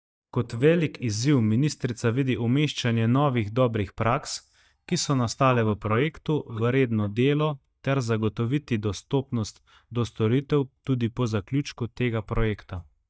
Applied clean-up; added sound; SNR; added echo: neural mask model DeepFilterNet 3.